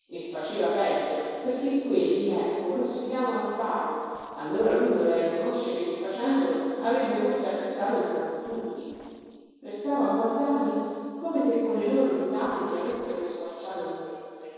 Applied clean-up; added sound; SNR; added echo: neural separator model SepFormer DNS4.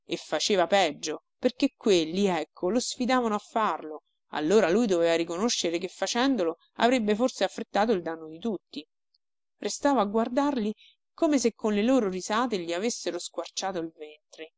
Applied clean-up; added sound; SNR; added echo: none; none; none; none.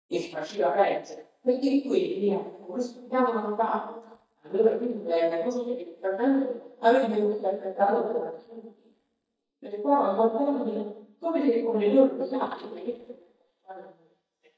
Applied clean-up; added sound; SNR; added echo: neural mask model DeepFilterNet 3.